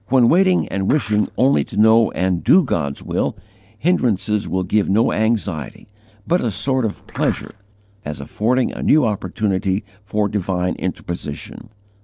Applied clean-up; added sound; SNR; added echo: neural separator model SepFormer DNS4.